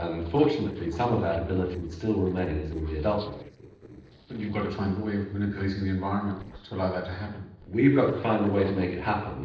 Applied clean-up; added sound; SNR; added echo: neural separator model SepFormer DNS4.